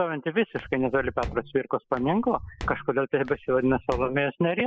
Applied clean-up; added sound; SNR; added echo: classical method spectral subtraction.